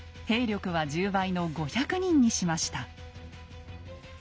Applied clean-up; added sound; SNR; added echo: none; none; none; none.